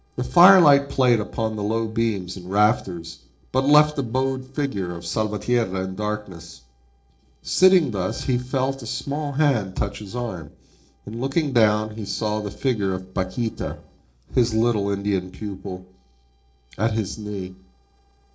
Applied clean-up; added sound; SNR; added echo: neural separator model SepFormer DNS4.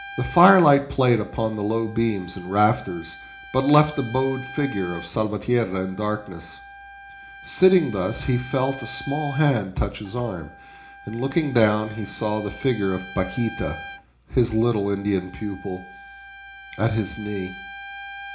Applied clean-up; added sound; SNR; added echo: none; Trumpet; 17 dB; reverberation time 0.4 s.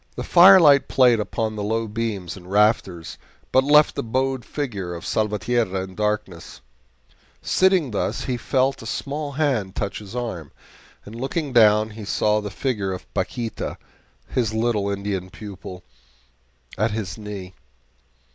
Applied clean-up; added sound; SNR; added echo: none; none; none; none.